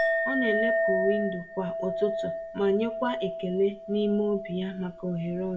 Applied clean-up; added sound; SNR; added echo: none; Chink, clink; 2 dB; reverberation time 0.3 s.